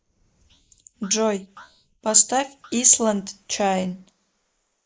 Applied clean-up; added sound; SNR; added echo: neural mask model Resemble Enhance denoiser.